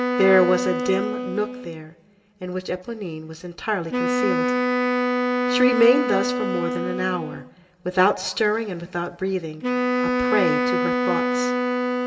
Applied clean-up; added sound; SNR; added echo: none; Wind instrument, woodwind instrument; 0 dB; reverberation time 1.5 s.